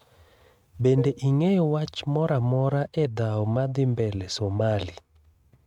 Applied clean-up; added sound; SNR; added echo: neural mask model RNNoise.